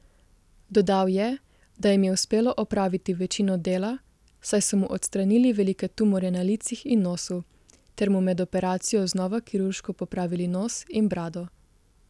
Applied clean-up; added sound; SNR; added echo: none; none; none; none.